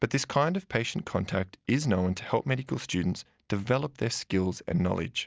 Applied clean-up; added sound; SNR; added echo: none; none; none; none.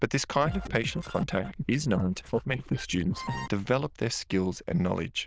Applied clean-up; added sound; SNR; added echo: neural diffusion model UNIVERSE++.